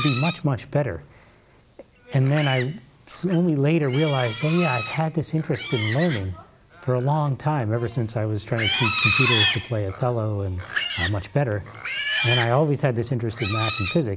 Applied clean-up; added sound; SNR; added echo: none; Livestock, farm animals, working animals; 6 dB; none.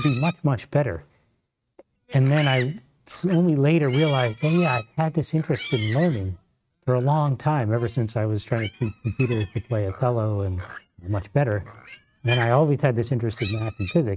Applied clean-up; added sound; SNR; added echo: neural mask model RNNoise.